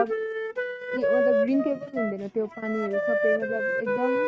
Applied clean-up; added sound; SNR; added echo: neural mask model RNNoise.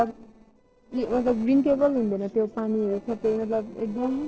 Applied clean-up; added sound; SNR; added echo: neural separator model SepFormer DNS4.